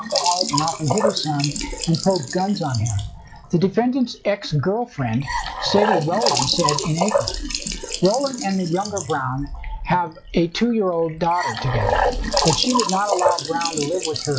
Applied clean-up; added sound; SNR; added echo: classical method log-MMSE.